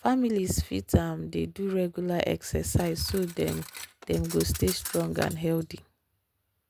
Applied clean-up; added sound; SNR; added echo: none; Cutlery, silverware; 13 dB; none.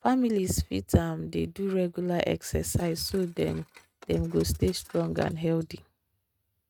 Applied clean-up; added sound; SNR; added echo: neural mask model RNNoise.